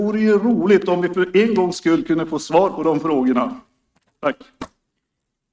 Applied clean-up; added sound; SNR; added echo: neural mask model RNNoise.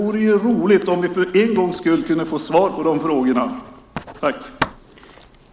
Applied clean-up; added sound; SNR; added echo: none; Writing; 16 dB; none.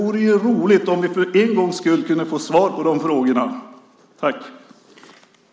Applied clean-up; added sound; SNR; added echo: none; none; none; none.